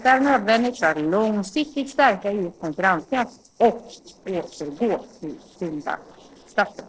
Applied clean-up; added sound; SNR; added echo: neural separator model SepFormer DNS4.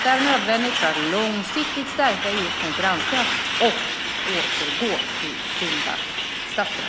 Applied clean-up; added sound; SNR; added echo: none; Truck; 0 dB; none.